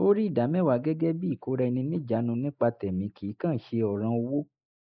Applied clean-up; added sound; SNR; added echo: neural mask model Resemble Enhance denoiser.